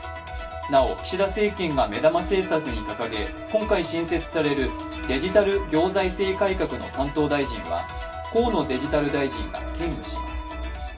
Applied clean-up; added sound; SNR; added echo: none; Electric guitar; 13 dB; reverberation time 0.2 s.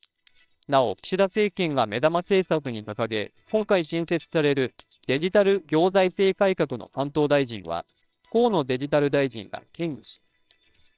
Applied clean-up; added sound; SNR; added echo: neural separator model SepFormer WHAMR!.